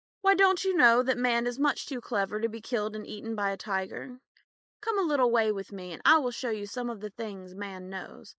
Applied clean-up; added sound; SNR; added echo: neural mask model Resemble Enhance denoiser.